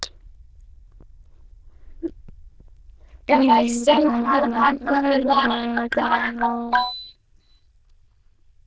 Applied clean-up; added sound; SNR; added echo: neural diffusion model UNIVERSE++.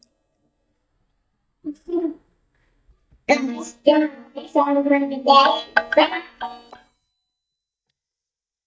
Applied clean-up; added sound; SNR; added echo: neural mask model DeepFilterNet 3.